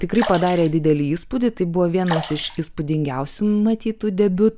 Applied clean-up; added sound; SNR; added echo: none; Sink (filling or washing) / Water / Splash, splatter; 9 dB; none.